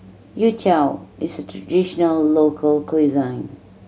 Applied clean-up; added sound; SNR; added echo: none; none; none; none.